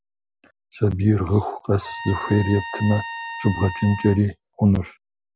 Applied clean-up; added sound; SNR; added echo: none; Trumpet; 12 dB; none.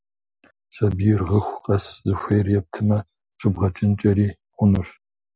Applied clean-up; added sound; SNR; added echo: none; none; none; none.